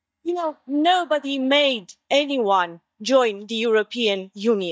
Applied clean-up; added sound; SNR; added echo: neural mask model DeepFilterNet 3.